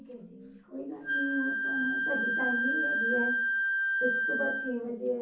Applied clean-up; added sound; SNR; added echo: none; Wind instrument, woodwind instrument; -4 dB; reverberation time 0.6 s.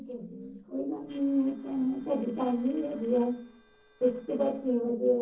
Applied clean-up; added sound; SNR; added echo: neural separator model SepFormer DNS4.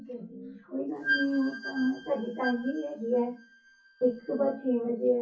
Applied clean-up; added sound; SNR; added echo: classical method WPE with log-MMSE.